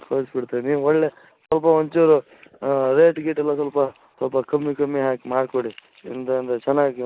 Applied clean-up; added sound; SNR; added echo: neural mask model Resemble Enhance denoiser.